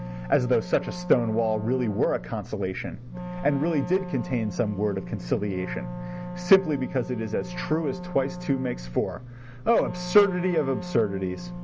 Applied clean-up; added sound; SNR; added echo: none; Wind instrument, woodwind instrument; 10 dB; none.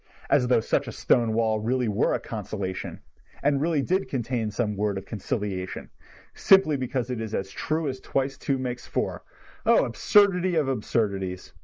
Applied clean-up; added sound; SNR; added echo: neural mask model Resemble Enhance denoiser.